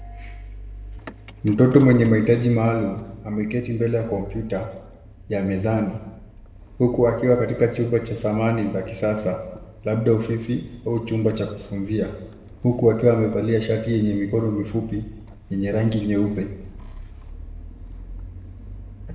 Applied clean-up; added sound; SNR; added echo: none; Engine starting / Motor vehicle (road); 17 dB; reverberation time 0.9 s.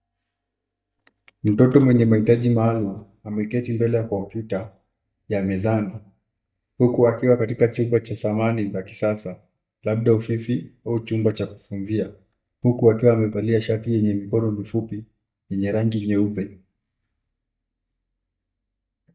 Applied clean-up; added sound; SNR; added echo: neural mask model DeepFilterNet 3.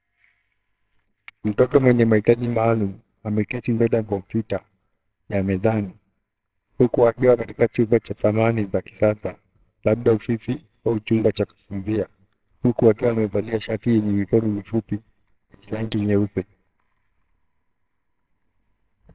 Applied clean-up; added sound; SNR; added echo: neural separator model SepFormer WHAMR!.